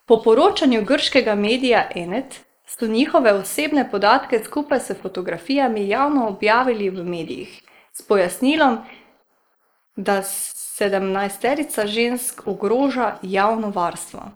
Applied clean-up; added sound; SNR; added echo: neural mask model Resemble Enhance denoiser.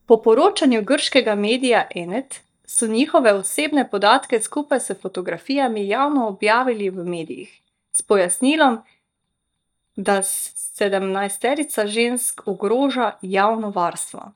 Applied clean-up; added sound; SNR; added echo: neural mask model DeepFilterNet 3.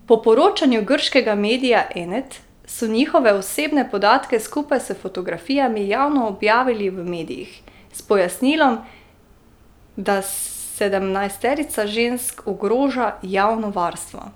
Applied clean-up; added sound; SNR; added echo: none; none; none; none.